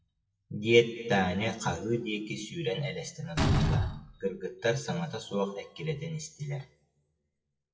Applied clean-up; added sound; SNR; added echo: classical method WPE with log-MMSE.